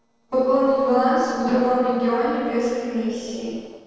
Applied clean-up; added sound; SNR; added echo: neural separator model SepFormer DNS4.